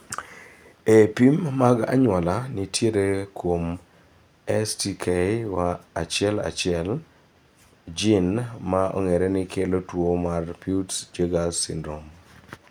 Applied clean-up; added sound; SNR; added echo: none; none; none; none.